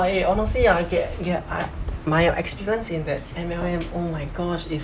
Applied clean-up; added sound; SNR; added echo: none; none; none; none.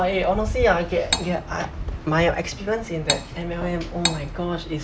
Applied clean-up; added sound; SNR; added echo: none; Cutlery, silverware; 4 dB; none.